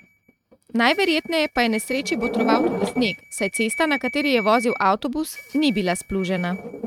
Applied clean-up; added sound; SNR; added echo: neural mask model RNNoise.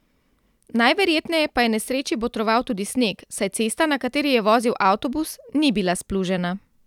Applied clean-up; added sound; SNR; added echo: none; none; none; none.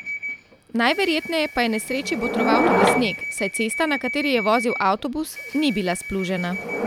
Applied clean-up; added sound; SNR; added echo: none; Subway, metro, underground / Door; 3 dB; none.